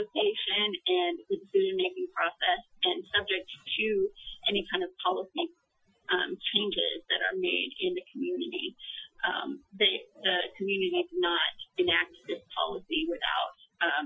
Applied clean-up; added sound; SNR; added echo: classical method Wiener filter.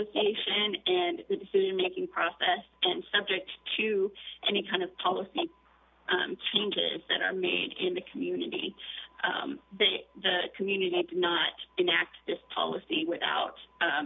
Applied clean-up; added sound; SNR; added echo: none; none; none; none.